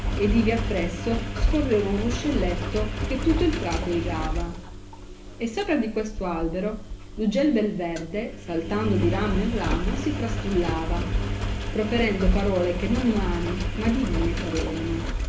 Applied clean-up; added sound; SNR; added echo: none; Engine; 1 dB; reverberation time 0.3 s.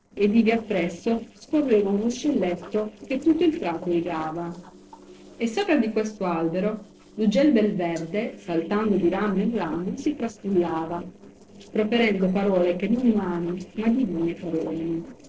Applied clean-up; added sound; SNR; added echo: neural separator model SepFormer DNS4.